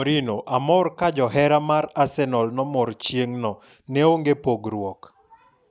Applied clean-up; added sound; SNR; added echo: none; none; none; none.